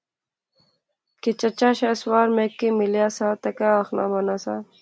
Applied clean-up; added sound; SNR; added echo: none; none; none; none.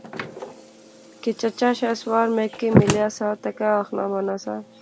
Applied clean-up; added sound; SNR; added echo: none; Slam; 3 dB; none.